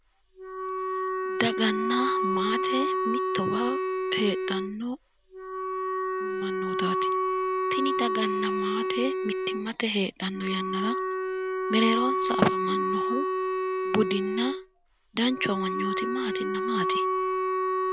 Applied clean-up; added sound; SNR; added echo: none; Wind instrument, woodwind instrument; -2 dB; none.